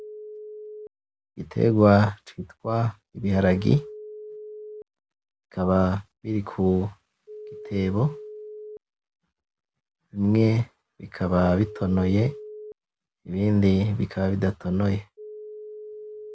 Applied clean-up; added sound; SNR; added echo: none; Telephone; 18 dB; none.